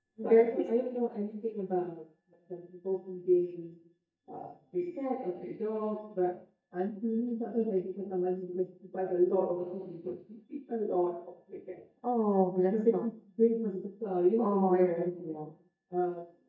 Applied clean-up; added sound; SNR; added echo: neural mask model DeepFilterNet 3.